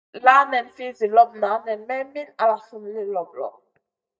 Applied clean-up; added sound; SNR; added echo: neural mask model DeepFilterNet 3.